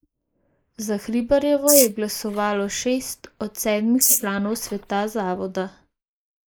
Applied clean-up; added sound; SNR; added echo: neural mask model Resemble Enhance denoiser.